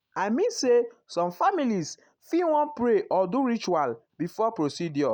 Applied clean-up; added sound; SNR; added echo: none; none; none; none.